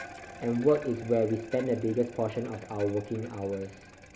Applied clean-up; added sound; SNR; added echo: none; Bicycle; 18 dB; none.